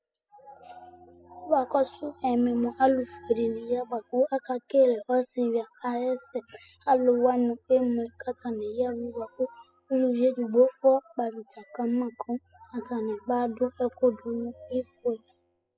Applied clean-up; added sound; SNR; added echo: classical method spectral subtraction.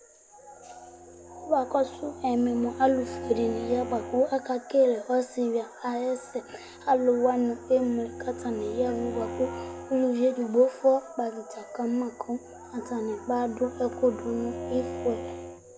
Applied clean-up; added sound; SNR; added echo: none; Bowed string instrument; 13 dB; none.